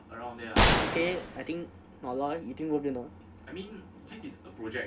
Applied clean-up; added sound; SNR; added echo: none; Gunshot, gunfire; -4 dB; reverberation time 0.3 s.